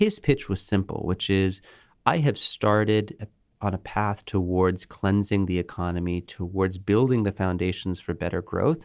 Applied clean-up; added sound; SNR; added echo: none; none; none; none.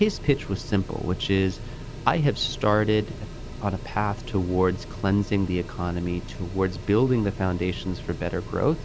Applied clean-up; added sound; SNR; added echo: none; Mechanical fan; 11 dB; none.